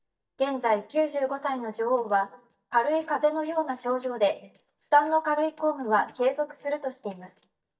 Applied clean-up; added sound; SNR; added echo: neural mask model DeepFilterNet 3.